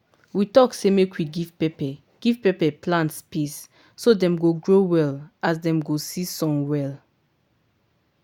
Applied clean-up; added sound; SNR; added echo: none; none; none; none.